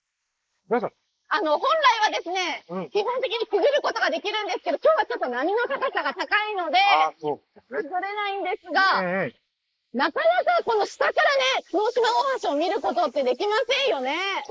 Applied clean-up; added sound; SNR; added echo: neural mask model Resemble Enhance denoiser.